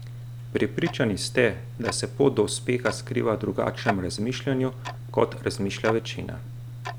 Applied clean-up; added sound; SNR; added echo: none; Tick-tock; 9 dB; none.